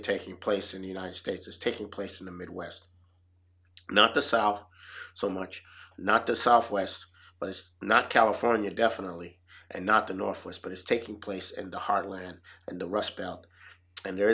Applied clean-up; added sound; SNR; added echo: none; none; none; none.